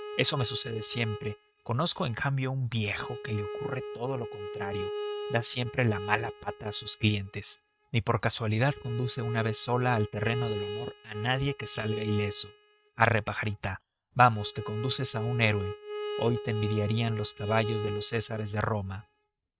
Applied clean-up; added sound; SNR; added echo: neural mask model RNNoise.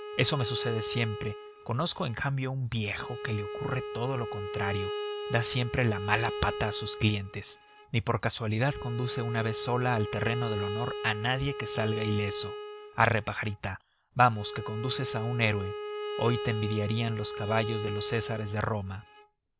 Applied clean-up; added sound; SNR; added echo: none; Bowed string instrument; 7 dB; none.